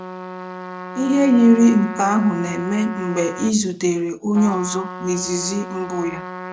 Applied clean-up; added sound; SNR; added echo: none; Trumpet; 12 dB; none.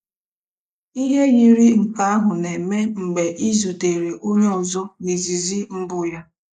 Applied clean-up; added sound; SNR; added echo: neural mask model Resemble Enhance denoiser.